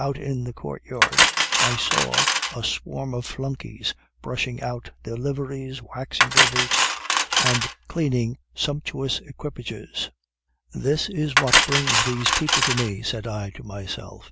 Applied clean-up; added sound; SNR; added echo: none; Cutlery, silverware; -4 dB; none.